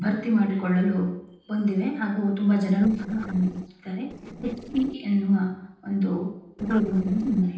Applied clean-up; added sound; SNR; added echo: neural separator model SepFormer DNS4.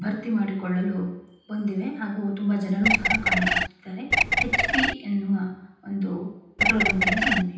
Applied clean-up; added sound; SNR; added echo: none; Bird; -5 dB; reverberation time 0.9 s.